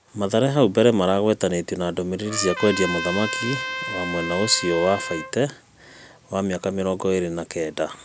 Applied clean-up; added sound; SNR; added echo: none; Trumpet; 7 dB; none.